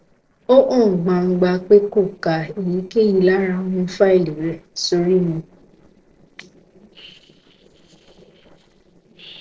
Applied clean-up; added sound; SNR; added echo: neural separator model SepFormer DNS4.